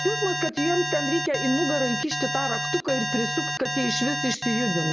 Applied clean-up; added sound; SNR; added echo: none; Alarm; 2 dB; reverberation time 0.8 s.